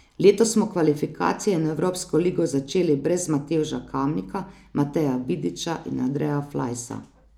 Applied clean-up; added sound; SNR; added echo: none; none; none; none.